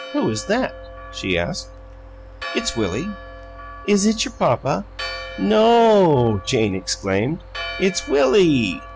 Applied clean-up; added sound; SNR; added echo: none; Church bell; 16 dB; none.